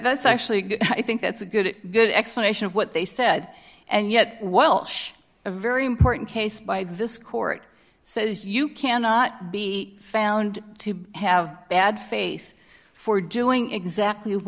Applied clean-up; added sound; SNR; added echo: none; none; none; none.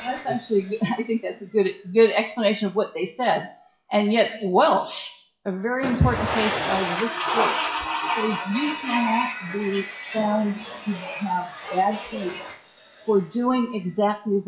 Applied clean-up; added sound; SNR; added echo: classical method WPE with log-MMSE.